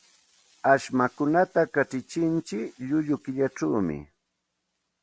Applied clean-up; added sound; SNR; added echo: none; none; none; none.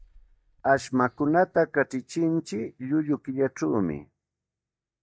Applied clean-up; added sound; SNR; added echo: neural mask model DeepFilterNet 3.